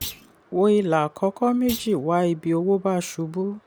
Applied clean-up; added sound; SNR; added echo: none; Thump, thud; 18 dB; none.